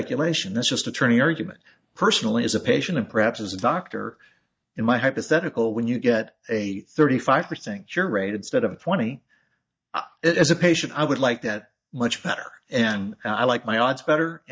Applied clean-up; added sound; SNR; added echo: neural mask model DeepFilterNet 3.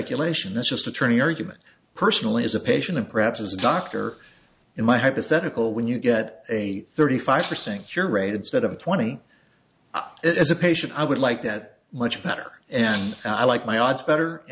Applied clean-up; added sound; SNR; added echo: none; Shatter; 12 dB; none.